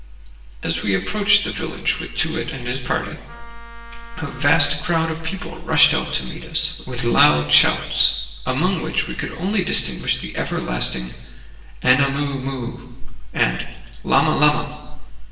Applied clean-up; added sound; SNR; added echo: none; Wind instrument, woodwind instrument; 19 dB; reverberation time 1.1 s.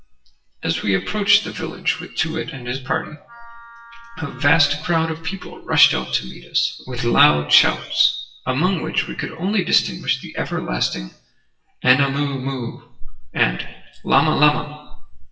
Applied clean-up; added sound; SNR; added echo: classical method WPE with log-MMSE.